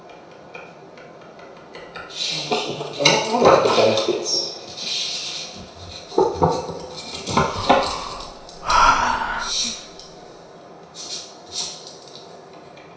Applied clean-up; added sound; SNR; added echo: none; Breathing; 0 dB; reverberation time 0.6 s.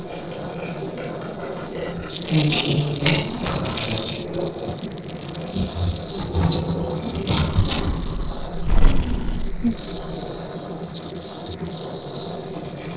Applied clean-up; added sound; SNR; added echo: neural separator model SepFormer DNS4.